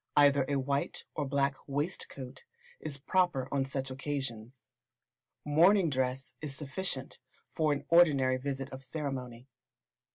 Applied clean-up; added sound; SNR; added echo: none; none; none; none.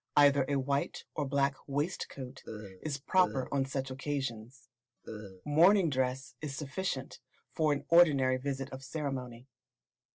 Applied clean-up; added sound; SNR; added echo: neural separator model SepFormer DNS4.